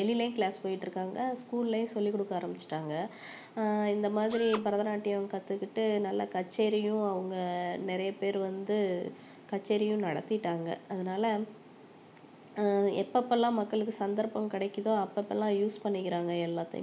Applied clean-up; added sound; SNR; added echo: none; Drill; 12 dB; none.